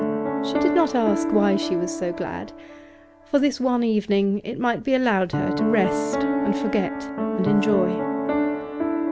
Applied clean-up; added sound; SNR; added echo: none; Piano; 2 dB; none.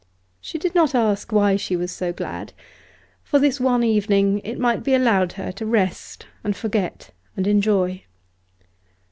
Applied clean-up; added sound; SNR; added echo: none; none; none; none.